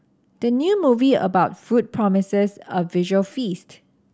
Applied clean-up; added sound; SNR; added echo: none; none; none; none.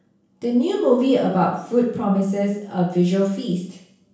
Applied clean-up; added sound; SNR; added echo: none; none; none; reverberation time 0.7 s.